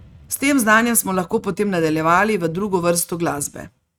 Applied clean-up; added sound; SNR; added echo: neural mask model RNNoise.